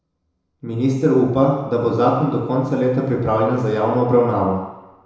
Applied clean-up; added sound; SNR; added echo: none; none; none; reverberation time 1.0 s.